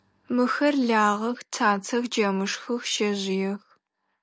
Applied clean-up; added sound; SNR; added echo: none; none; none; none.